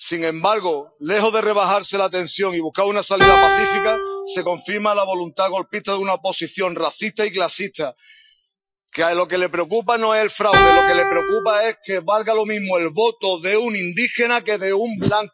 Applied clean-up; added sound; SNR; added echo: classical method Wiener filter.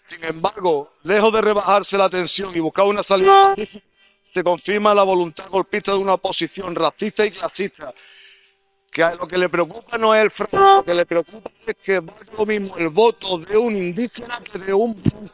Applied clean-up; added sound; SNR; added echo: neural separator model SepFormer WHAM!.